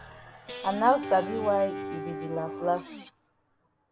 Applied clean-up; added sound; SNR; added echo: none; Guitar; 7 dB; none.